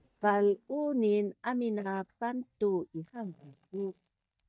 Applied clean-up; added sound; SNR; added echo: neural mask model DeepFilterNet 3.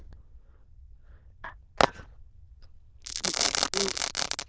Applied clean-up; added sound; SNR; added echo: neural diffusion model UNIVERSE++.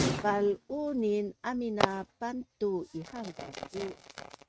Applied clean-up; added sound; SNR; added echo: neural mask model RNNoise.